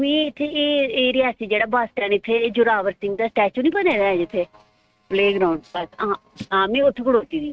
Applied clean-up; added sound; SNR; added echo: neural mask model RNNoise.